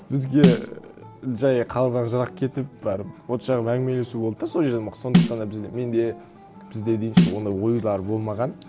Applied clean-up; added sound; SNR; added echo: none; Snare drum; -1 dB; none.